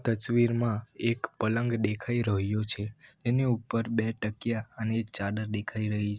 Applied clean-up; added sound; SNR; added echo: none; none; none; none.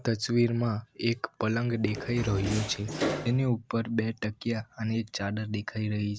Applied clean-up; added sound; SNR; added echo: none; Door; 5 dB; none.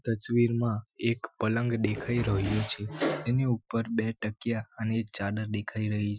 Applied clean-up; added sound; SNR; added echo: classical method Wiener filter.